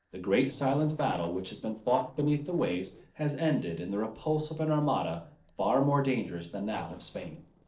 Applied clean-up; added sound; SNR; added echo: neural separator model SepFormer DNS4.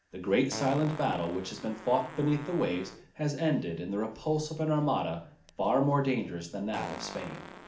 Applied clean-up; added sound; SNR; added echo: none; Fart; 16 dB; reverberation time 0.4 s.